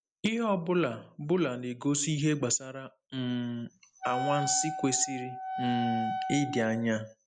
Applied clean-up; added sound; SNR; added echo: none; Wind instrument, woodwind instrument; 4 dB; none.